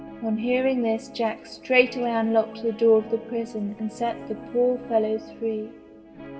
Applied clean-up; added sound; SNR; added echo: none; Guitar; 16 dB; reverberation time 1.5 s.